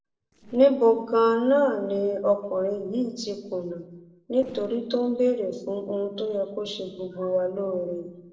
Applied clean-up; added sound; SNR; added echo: neural separator model SepFormer DNS4.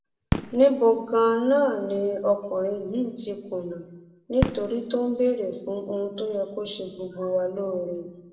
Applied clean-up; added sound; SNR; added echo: none; Fireworks; 11 dB; reverberation time 0.9 s.